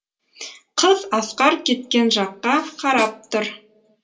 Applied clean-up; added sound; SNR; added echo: none; Snare drum; 13 dB; reverberation time 0.2 s.